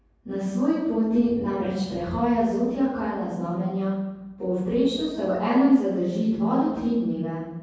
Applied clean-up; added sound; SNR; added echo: none; none; none; reverberation time 1.3 s.